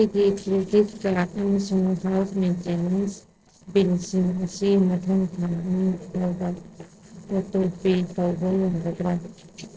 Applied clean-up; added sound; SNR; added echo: neural separator model SepFormer DNS4.